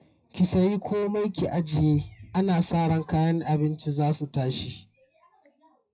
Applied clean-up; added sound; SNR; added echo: classical method WPE with log-MMSE.